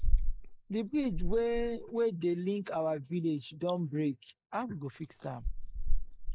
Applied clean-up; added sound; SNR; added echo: neural mask model Resemble Enhance denoiser.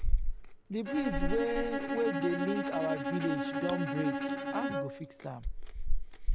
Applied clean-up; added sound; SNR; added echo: none; Chewing, mastication + Bowed string instrument; -4 dB; none.